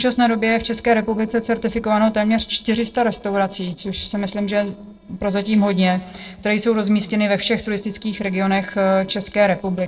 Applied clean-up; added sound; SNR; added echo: neural separator model SepFormer DNS4.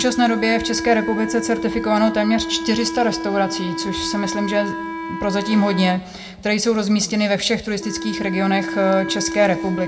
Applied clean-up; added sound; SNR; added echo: none; Wind instrument, woodwind instrument; 8 dB; reverberation time 0.9 s.